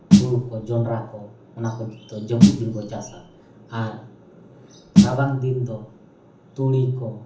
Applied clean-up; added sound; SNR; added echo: none; Snare drum; -4 dB; reverberation time 0.7 s.